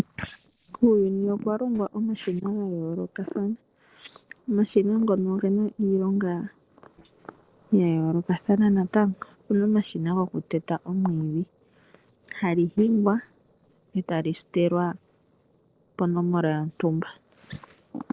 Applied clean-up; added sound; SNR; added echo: neural separator model SepFormer DNS4.